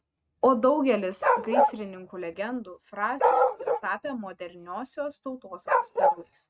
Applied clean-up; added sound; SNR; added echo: neural mask model RNNoise.